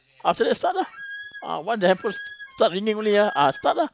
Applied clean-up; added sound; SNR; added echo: none; Squeak; 16 dB; none.